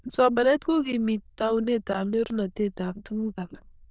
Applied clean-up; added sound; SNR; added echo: neural diffusion model UNIVERSE++.